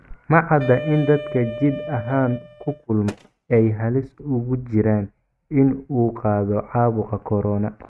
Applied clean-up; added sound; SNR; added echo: neural mask model RNNoise.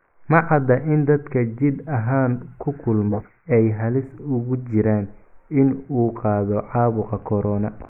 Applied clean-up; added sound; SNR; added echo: neural mask model Resemble Enhance denoiser.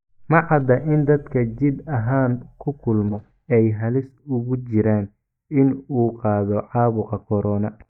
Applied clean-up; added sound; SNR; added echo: neural mask model DeepFilterNet 3.